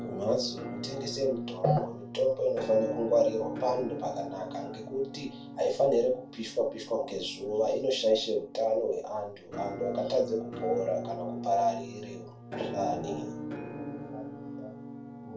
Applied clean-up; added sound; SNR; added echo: none; Musical instrument; 10 dB; reverberation time 0.3 s.